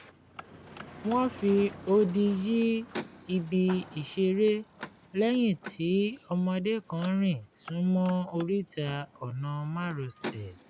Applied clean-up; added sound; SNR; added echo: none; Car + Motor vehicle (road); 17 dB; none.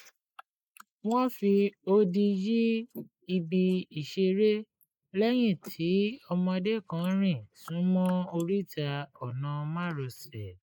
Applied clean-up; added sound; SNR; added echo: neural mask model Resemble Enhance denoiser.